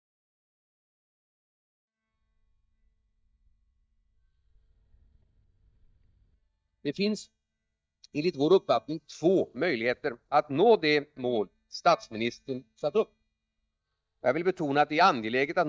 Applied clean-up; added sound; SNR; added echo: neural mask model DeepFilterNet 3.